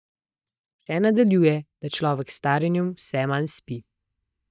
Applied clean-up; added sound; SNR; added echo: neural mask model DeepFilterNet 3.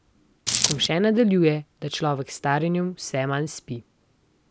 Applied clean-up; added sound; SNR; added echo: none; Coin (dropping); -1 dB; none.